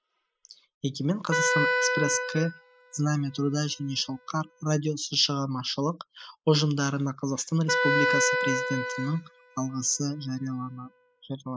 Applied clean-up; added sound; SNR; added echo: classical method spectral subtraction.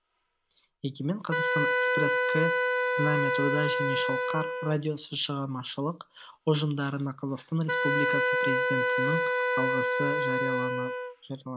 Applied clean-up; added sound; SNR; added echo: none; Wind instrument, woodwind instrument; -2 dB; none.